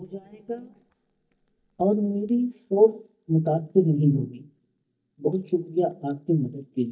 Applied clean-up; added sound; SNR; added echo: neural mask model DeepFilterNet 3.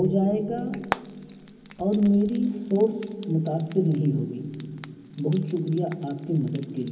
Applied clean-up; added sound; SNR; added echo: none; Frying (food); 17 dB; reverberation time 0.3 s.